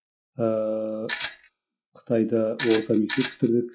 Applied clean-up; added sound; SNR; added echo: classical method log-MMSE.